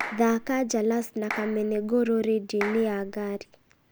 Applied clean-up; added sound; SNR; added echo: none; Clapping; 13 dB; none.